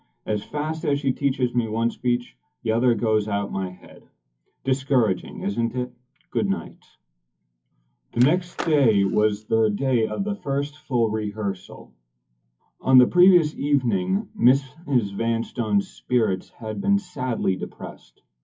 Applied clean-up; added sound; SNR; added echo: classical method WPE with log-MMSE.